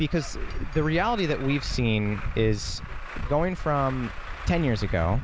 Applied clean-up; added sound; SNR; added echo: none; Truck; 6 dB; none.